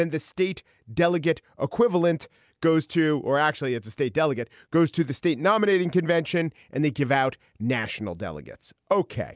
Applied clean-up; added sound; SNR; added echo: none; none; none; none.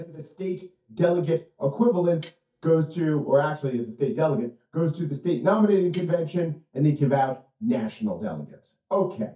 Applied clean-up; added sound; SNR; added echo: neural mask model DeepFilterNet 3.